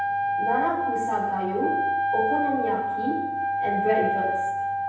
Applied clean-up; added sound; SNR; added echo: none; Wind instrument, woodwind instrument; -3 dB; reverberation time 0.9 s.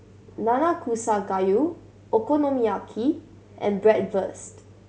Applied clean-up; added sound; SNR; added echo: none; none; none; none.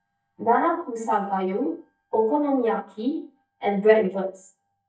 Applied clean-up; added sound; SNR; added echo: neural mask model DeepFilterNet 3.